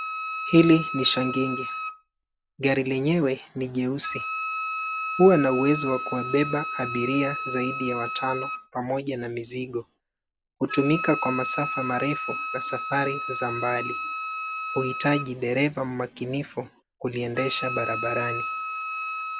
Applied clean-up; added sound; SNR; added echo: none; Wind instrument, woodwind instrument; 6 dB; none.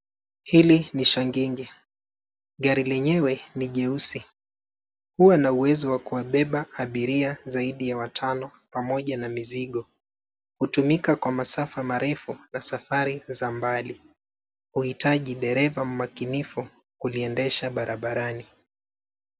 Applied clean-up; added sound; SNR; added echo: none; none; none; none.